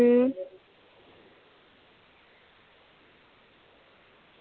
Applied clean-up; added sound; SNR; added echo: none; none; none; none.